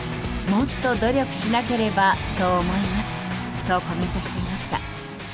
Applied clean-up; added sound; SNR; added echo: none; none; none; none.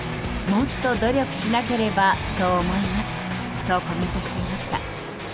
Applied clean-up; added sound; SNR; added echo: none; Train; 14 dB; none.